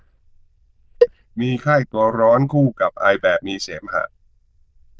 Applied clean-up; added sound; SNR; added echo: neural diffusion model UNIVERSE++.